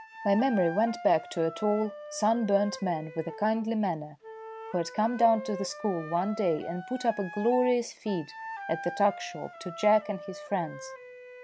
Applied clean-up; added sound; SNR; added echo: none; Wind instrument, woodwind instrument; 13 dB; none.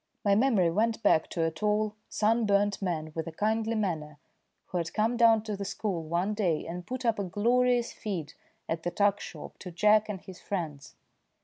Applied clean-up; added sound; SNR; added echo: none; none; none; none.